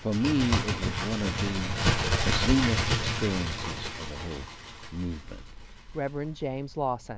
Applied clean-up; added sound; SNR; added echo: none; Bird; -1 dB; none.